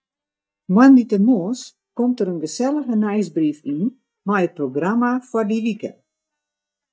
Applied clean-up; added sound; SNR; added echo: neural mask model DeepFilterNet 3.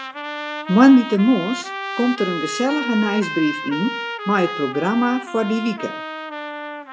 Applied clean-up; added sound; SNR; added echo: none; Trumpet; 9 dB; none.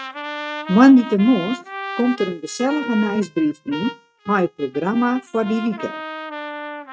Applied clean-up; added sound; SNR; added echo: neural mask model RNNoise.